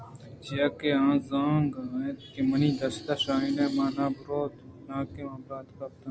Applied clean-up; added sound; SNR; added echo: none; none; none; none.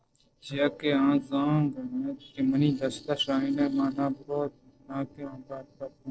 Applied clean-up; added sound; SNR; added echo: neural separator model SepFormer DNS4.